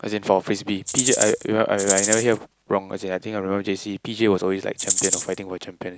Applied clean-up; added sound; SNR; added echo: none; Rattle (instrument); 0 dB; none.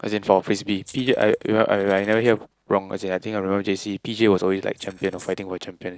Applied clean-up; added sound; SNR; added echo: neural separator model SepFormer DNS4.